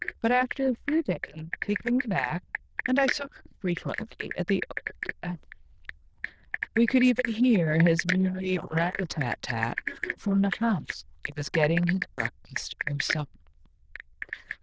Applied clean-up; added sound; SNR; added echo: neural diffusion model UNIVERSE++.